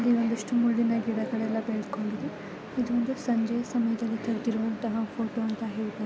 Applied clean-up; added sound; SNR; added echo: none; none; none; none.